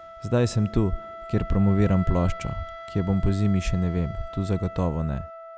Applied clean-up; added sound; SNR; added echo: none; Wind instrument, woodwind instrument; 15 dB; none.